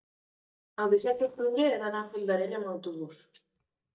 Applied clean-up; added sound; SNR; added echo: neural mask model DeepFilterNet 3.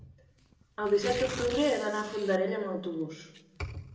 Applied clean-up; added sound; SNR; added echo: none; Tearing; 14 dB; reverberation time 0.8 s.